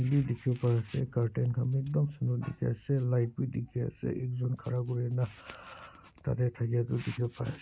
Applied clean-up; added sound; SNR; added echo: none; none; none; none.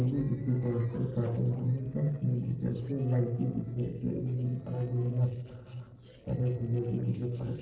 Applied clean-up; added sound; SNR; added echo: neural separator model SepFormer DNS4.